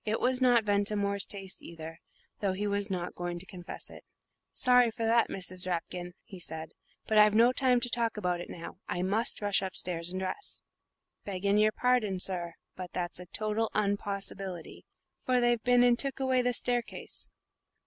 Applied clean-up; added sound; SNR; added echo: none; none; none; none.